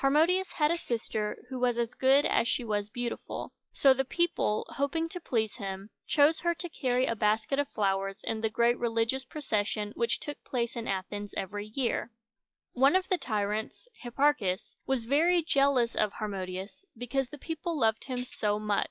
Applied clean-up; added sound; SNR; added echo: classical method log-MMSE.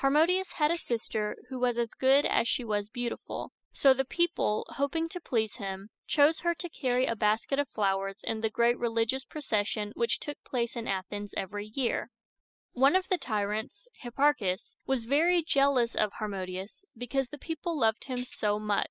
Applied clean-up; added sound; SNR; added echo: classical method spectral subtraction.